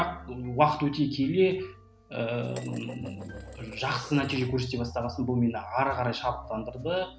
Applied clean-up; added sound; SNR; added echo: none; Dishes, pots, and pans; 17 dB; none.